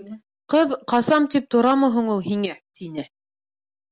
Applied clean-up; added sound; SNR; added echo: none; none; none; none.